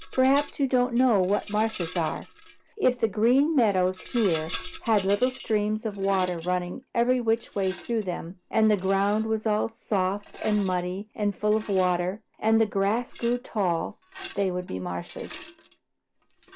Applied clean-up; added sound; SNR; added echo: none; Rattle; 16 dB; none.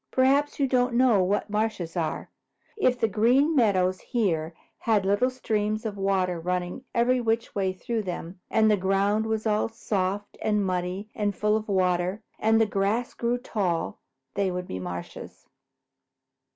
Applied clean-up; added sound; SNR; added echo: none; none; none; none.